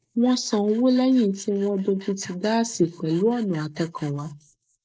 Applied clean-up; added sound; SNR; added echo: neural mask model Resemble Enhance denoiser.